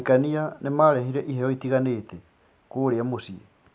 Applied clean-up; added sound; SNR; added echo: none; none; none; none.